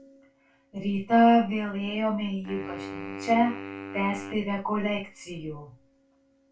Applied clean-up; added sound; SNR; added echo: none; Wind instrument, woodwind instrument; 12 dB; reverberation time 0.2 s.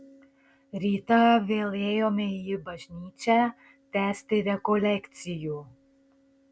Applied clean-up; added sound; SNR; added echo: none; none; none; none.